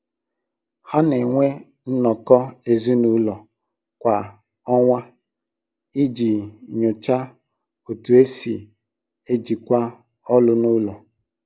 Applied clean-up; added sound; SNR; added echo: none; none; none; none.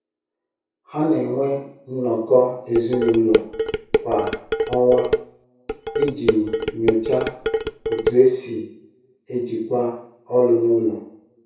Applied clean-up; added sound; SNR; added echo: none; Dishes, pots, and pans; 2 dB; reverberation time 0.6 s.